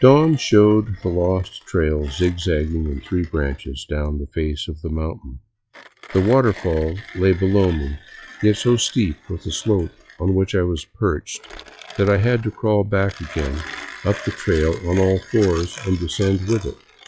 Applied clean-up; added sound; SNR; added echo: classical method log-MMSE.